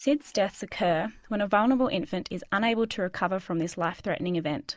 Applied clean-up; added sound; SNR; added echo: neural mask model Resemble Enhance denoiser.